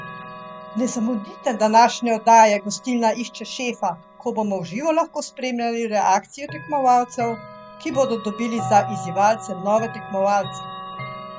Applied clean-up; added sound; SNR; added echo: none; Chime / Clock; 15 dB; none.